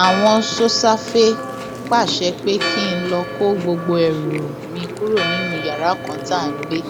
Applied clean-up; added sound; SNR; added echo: none; Chewing, mastication + Church bell; 7 dB; none.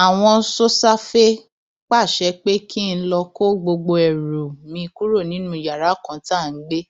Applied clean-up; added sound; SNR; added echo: none; none; none; none.